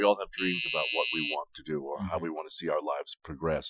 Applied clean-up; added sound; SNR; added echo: classical method Wiener filter.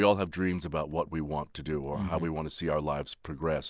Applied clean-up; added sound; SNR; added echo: none; none; none; none.